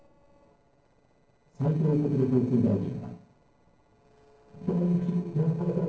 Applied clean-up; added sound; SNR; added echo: neural separator model SepFormer DNS4.